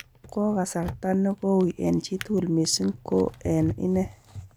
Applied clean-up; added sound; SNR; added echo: none; Drawer open or close; 15 dB; none.